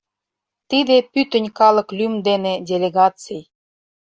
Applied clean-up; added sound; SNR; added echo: none; none; none; none.